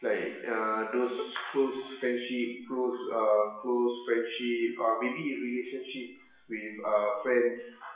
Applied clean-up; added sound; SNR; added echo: classical method WPE with log-MMSE.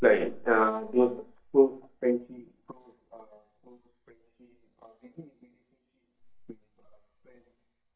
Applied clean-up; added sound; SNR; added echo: neural mask model DeepFilterNet 3.